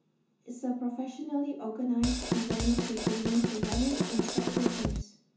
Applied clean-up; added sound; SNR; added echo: none; Drum kit; -1 dB; reverberation time 0.6 s.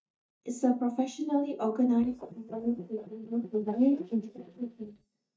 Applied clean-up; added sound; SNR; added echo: neural mask model DeepFilterNet 3.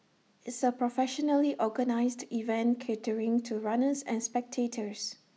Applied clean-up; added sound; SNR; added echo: none; none; none; none.